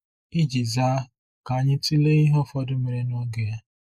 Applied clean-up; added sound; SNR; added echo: neural mask model Resemble Enhance denoiser.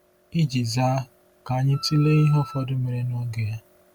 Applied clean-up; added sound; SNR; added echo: none; Wind instrument, woodwind instrument; 17 dB; none.